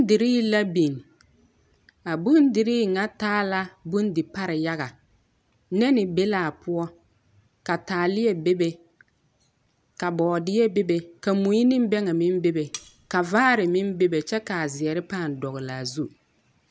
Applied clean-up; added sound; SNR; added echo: none; Cutlery, silverware; 17 dB; none.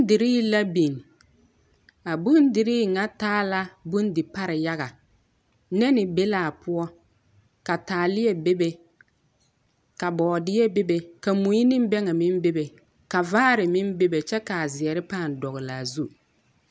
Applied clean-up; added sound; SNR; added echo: none; none; none; none.